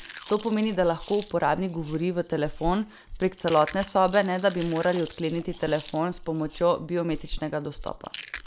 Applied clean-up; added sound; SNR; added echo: none; Chewing, mastication; 14 dB; none.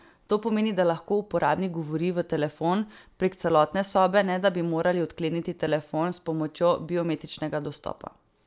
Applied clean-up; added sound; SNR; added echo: none; none; none; none.